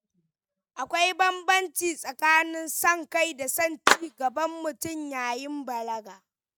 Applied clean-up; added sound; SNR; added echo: neural mask model RNNoise.